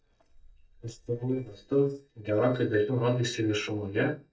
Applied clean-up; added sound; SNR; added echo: neural mask model DeepFilterNet 3.